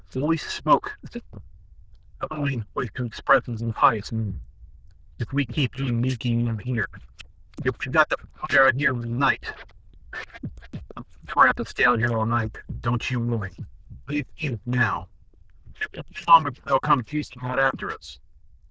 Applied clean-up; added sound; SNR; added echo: neural diffusion model UNIVERSE++.